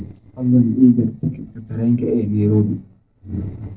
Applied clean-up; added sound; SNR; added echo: neural separator model SepFormer DNS4.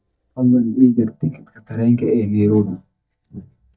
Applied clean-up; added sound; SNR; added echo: neural mask model DeepFilterNet 3.